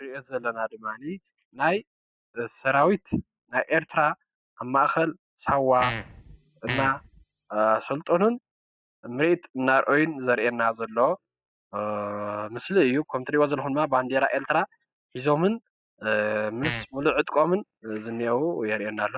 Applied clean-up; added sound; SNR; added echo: classical method spectral subtraction.